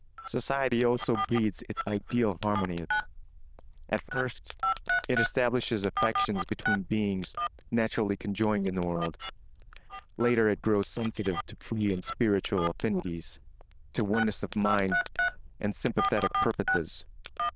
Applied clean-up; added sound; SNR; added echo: neural diffusion model UNIVERSE++.